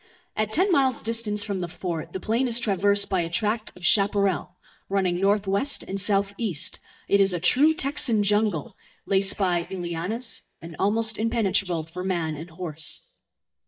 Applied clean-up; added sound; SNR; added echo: neural mask model DeepFilterNet 3.